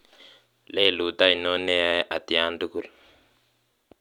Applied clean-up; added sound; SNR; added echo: none; none; none; none.